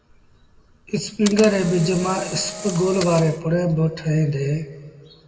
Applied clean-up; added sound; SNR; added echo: none; Camera; 13 dB; reverberation time 1.3 s.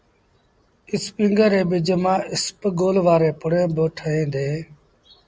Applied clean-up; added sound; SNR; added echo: none; none; none; none.